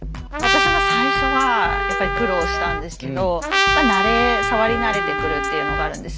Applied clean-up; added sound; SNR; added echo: none; Trumpet; -2 dB; none.